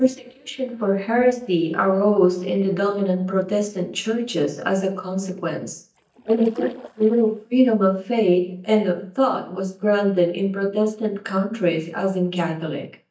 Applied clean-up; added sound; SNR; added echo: neural mask model DeepFilterNet 3.